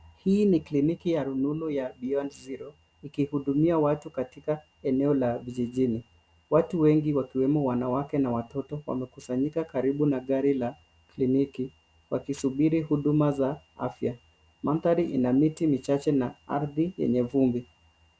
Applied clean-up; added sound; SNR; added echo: none; none; none; none.